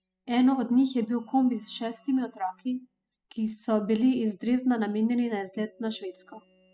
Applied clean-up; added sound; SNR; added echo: classical method spectral subtraction.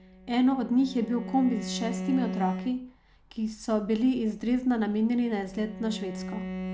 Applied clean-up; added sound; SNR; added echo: none; Bowed string instrument; 10 dB; none.